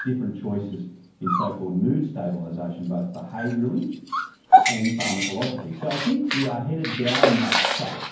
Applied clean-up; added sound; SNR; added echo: none; Dog; -1 dB; reverberation time 0.9 s.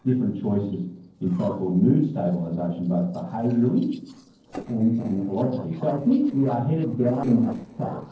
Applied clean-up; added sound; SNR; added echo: neural separator model SepFormer DNS4.